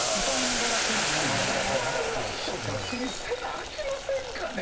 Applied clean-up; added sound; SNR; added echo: none; Boiling; -2 dB; reverberation time 0.4 s.